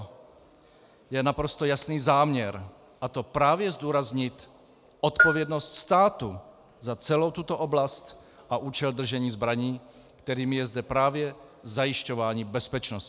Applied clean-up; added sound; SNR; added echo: none; Bell; 2 dB; none.